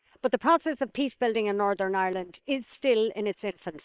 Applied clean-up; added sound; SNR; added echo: neural separator model SepFormer WHAM!.